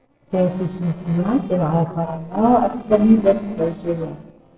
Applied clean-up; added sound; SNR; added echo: neural separator model SepFormer DNS4.